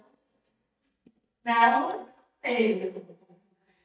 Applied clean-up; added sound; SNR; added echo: neural mask model DeepFilterNet 3.